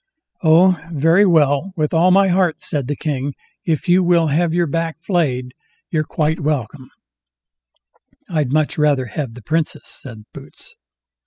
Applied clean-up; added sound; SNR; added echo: classical method spectral subtraction.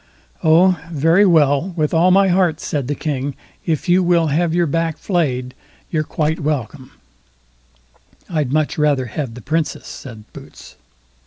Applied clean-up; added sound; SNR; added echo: none; Crushing; 14 dB; none.